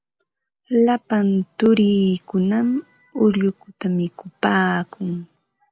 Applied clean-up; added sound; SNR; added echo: none; none; none; none.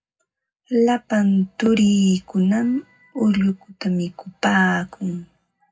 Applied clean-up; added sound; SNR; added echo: none; none; none; reverberation time 0.3 s.